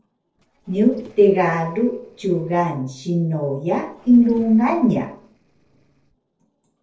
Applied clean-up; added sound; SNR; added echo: neural separator model SepFormer DNS4.